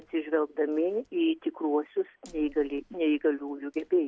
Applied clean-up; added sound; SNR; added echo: none; none; none; none.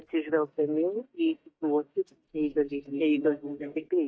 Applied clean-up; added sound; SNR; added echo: neural mask model DeepFilterNet 3.